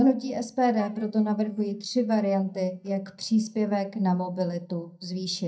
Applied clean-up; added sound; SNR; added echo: neural mask model DeepFilterNet 3.